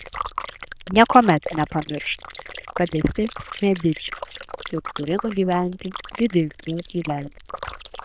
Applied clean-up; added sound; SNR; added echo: neural diffusion model UNIVERSE++.